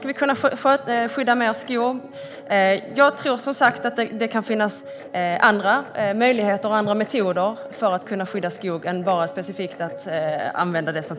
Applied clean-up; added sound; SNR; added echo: none; Guitar; 16 dB; none.